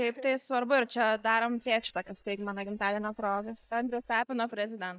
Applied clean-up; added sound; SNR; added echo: neural mask model DeepFilterNet 3.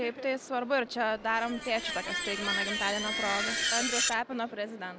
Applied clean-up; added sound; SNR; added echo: none; Screech; 1 dB; none.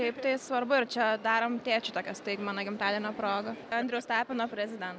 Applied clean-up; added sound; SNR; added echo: none; none; none; none.